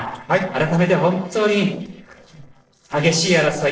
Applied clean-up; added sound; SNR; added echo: neural separator model SepFormer DNS4.